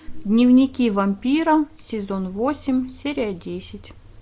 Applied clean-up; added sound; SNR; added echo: none; none; none; none.